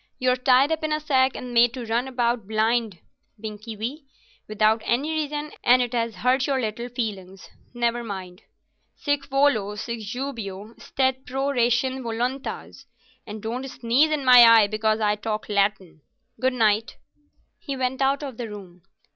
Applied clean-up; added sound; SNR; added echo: none; none; none; none.